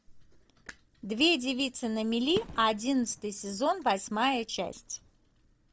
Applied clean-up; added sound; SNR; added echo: none; Fireworks; 17 dB; none.